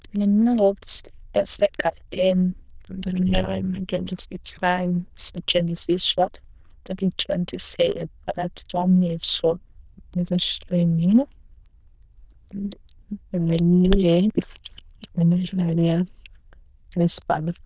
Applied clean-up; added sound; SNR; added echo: neural diffusion model UNIVERSE++.